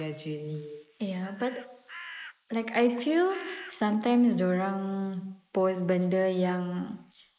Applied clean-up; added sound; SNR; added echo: neural mask model Resemble Enhance denoiser.